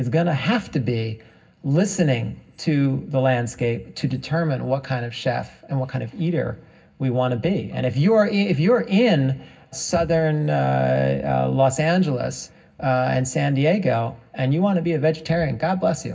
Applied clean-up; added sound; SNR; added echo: none; none; none; reverberation time 0.4 s.